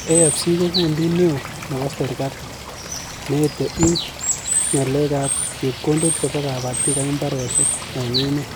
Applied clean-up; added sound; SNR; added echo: none; Water / Bird + Drawer open or close; 3 dB; none.